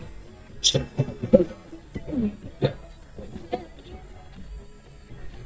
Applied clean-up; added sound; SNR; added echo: neural mask model DeepFilterNet 3.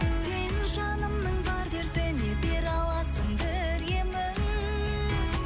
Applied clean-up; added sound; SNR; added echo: none; none; none; none.